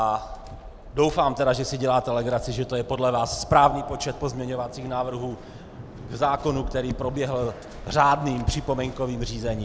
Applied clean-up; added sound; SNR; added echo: none; Waves, surf; 14 dB; none.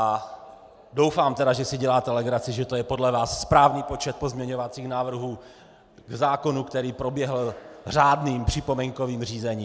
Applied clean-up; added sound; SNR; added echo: none; none; none; none.